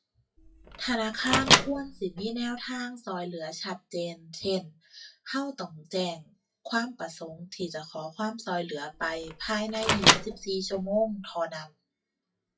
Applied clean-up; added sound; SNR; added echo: classical method WPE with log-MMSE.